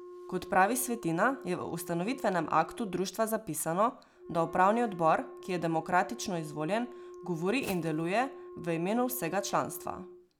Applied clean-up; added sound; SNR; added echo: none; Wind instrument, woodwind instrument + Walk, footsteps; 15 dB; none.